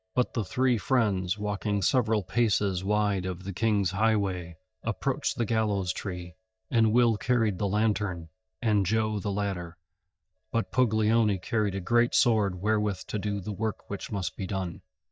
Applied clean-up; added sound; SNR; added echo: neural mask model DeepFilterNet 3.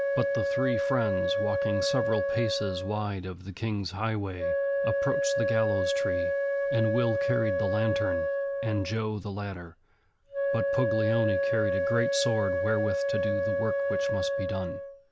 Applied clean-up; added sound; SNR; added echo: none; Wind instrument, woodwind instrument; -3 dB; none.